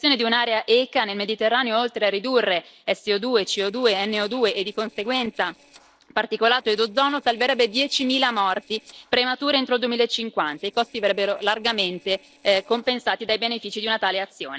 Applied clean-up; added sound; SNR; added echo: neural separator model SepFormer DNS4.